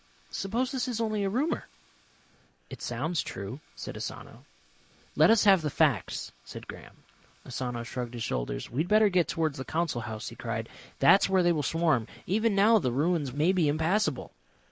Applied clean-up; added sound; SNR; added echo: neural mask model Resemble Enhance denoiser.